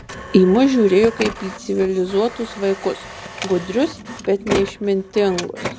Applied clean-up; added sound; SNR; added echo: none; Printer; 11 dB; none.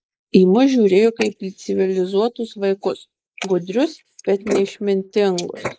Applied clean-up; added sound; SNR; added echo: neural mask model Resemble Enhance denoiser.